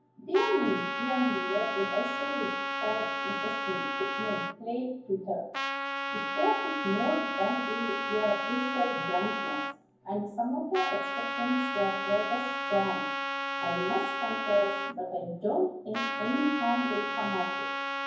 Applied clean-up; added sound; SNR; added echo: none; Trumpet; 2 dB; reverberation time 0.9 s.